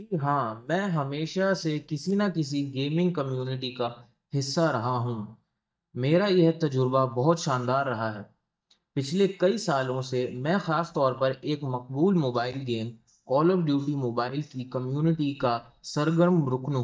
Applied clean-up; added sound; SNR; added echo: neural mask model DeepFilterNet 3.